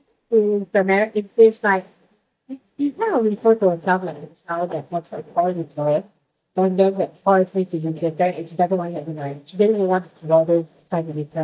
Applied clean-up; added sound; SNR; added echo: neural mask model DeepFilterNet 3.